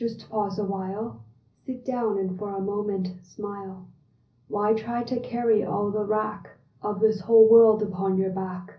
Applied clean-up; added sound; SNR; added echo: none; none; none; reverberation time 0.5 s.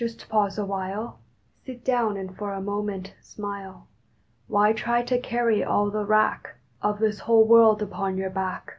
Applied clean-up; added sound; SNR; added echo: none; none; none; none.